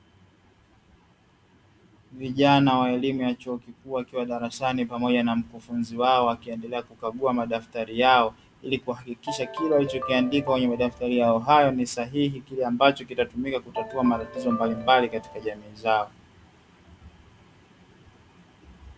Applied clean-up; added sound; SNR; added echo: none; Ringtone; 11 dB; none.